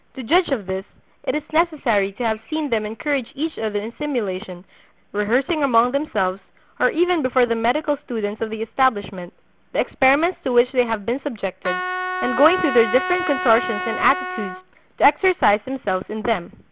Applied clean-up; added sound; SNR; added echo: none; Trumpet; 5 dB; none.